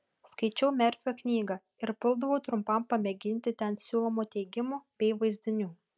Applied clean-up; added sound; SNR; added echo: none; none; none; none.